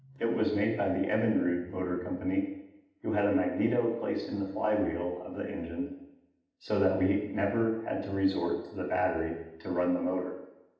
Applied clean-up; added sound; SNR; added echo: none; none; none; reverberation time 0.8 s.